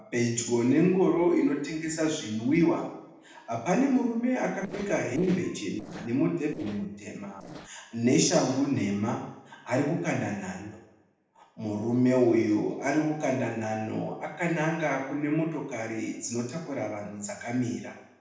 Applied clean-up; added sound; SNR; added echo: neural separator model SepFormer DNS4.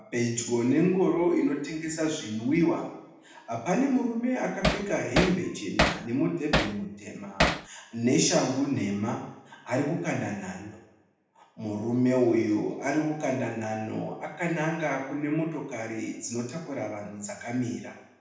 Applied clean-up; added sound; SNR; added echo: none; Hammer; 1 dB; reverberation time 0.8 s.